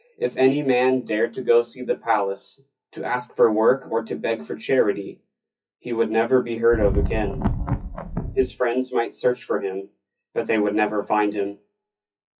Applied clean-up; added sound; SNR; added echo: classical method WPE with log-MMSE.